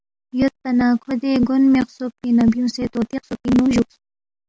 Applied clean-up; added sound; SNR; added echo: none; none; none; none.